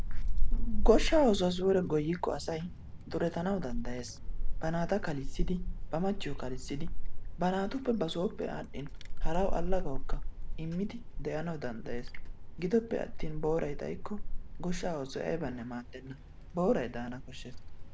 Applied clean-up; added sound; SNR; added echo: none; Wind; -3 dB; none.